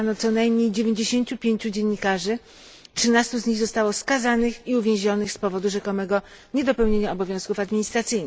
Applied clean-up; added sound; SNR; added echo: none; none; none; none.